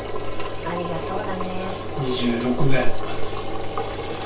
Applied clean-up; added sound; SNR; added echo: none; Engine; 9 dB; reverberation time 0.2 s.